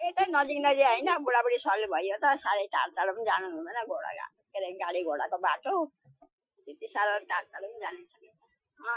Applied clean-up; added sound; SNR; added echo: classical method Wiener filter.